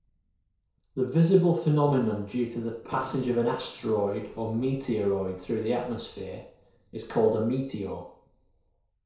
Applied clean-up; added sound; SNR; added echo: neural separator model SepFormer DNS4.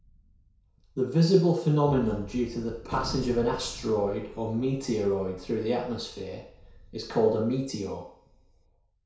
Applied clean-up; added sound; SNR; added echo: none; Gunshot, gunfire; 17 dB; reverberation time 0.5 s.